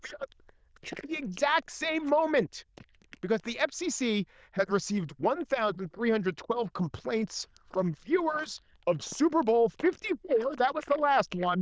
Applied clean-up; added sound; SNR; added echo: neural diffusion model UNIVERSE++.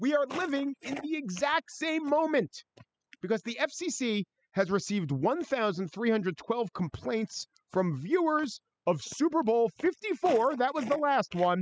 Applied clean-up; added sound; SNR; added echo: classical method spectral subtraction.